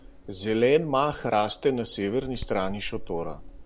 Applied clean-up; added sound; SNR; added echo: none; Cricket; 12 dB; none.